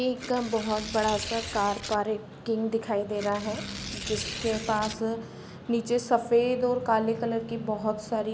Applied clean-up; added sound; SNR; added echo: none; Tearing; 10 dB; none.